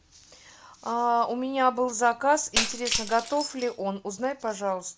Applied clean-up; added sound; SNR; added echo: none; Shatter; 6 dB; none.